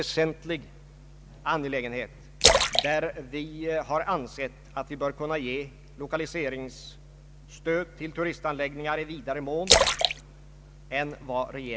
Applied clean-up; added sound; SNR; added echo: none; Splash, splatter; -5 dB; none.